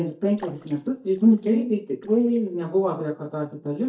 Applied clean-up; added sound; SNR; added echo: neural mask model DeepFilterNet 3.